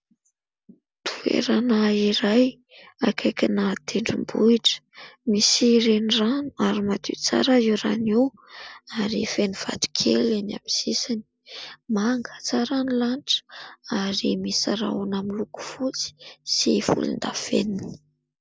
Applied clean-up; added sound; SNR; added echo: none; none; none; none.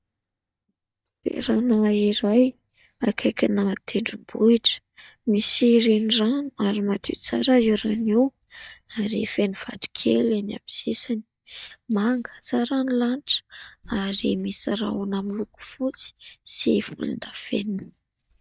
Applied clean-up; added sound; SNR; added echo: neural mask model DeepFilterNet 3.